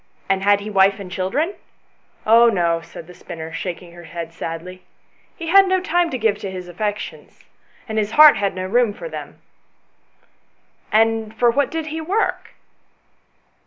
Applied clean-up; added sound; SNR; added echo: none; none; none; none.